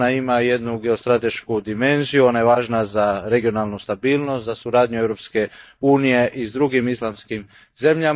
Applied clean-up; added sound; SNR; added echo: neural mask model DeepFilterNet 3.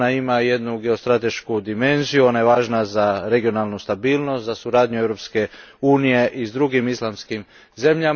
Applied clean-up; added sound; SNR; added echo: none; none; none; none.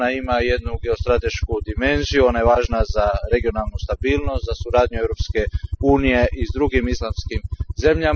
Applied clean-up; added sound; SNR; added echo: classical method spectral subtraction.